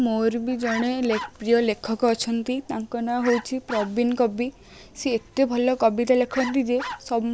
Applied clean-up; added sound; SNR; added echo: none; Bark; 12 dB; none.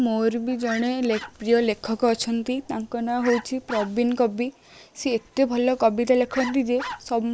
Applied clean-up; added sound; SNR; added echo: neural mask model Resemble Enhance denoiser.